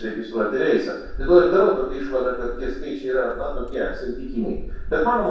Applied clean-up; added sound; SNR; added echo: none; Keys jangling; 10 dB; reverberation time 0.7 s.